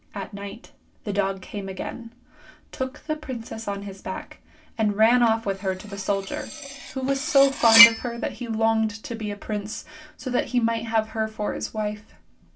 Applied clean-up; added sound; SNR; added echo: none; Cutlery, silverware; 0 dB; reverberation time 0.2 s.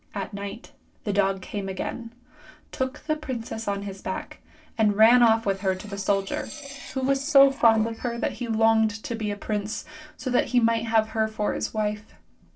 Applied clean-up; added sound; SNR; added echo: neural separator model SepFormer DNS4.